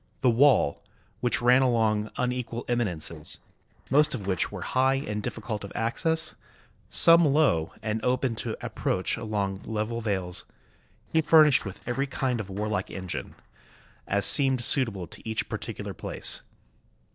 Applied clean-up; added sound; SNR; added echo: neural separator model SepFormer DNS4.